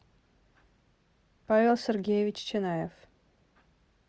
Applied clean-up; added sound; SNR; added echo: none; none; none; none.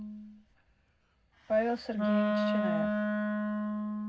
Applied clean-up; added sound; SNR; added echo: none; Wind instrument, woodwind instrument; -5 dB; reverberation time 0.3 s.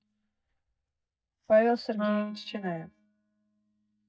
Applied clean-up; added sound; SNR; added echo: neural mask model DeepFilterNet 3.